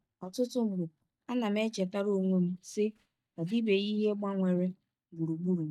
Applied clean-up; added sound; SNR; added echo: neural mask model DeepFilterNet 3.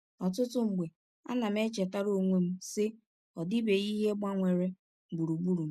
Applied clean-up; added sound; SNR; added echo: none; none; none; none.